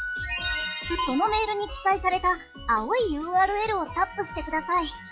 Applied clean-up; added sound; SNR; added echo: classical method log-MMSE.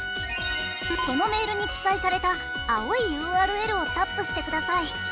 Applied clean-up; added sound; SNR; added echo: none; Organ; 5 dB; none.